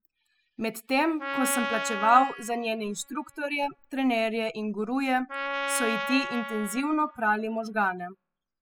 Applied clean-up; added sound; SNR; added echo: classical method spectral subtraction.